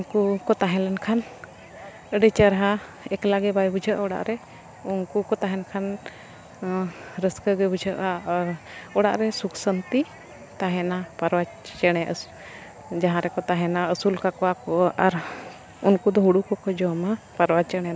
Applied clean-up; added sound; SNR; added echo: none; none; none; none.